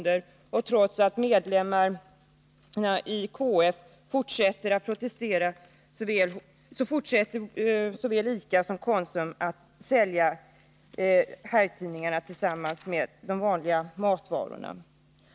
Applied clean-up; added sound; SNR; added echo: none; none; none; none.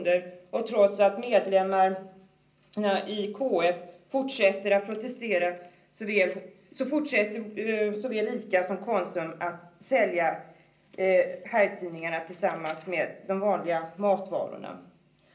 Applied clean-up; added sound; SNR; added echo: none; none; none; reverberation time 0.5 s.